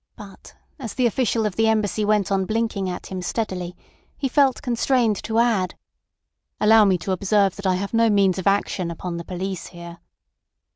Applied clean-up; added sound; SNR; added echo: none; none; none; none.